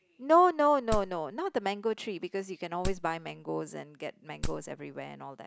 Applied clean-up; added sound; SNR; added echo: none; Wood; 7 dB; none.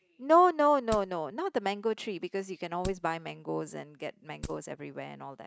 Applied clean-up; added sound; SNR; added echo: neural mask model RNNoise.